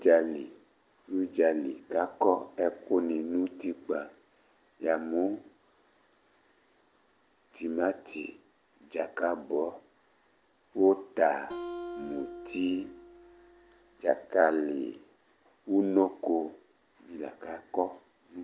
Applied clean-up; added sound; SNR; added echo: none; Acoustic guitar; 13 dB; none.